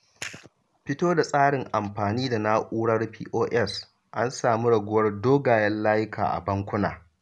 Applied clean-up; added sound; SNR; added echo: none; none; none; none.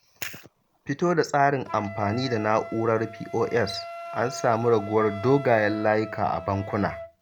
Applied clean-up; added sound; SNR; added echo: none; Wind instrument, woodwind instrument; 14 dB; none.